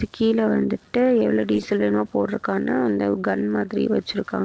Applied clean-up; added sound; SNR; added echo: neural separator model SepFormer DNS4.